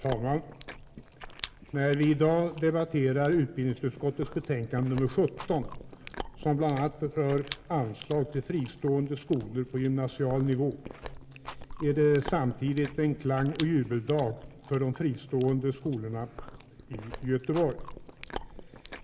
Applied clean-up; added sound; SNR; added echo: none; Chewing, mastication; 14 dB; reverberation time 2.3 s.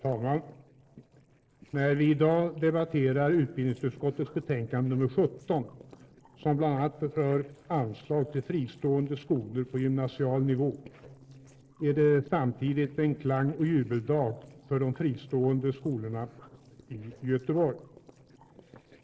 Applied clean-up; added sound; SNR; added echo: neural separator model SepFormer DNS4.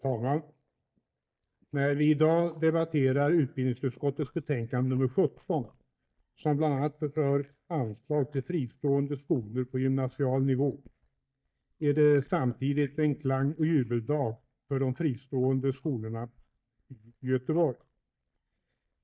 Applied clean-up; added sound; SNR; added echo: neural mask model DeepFilterNet 3.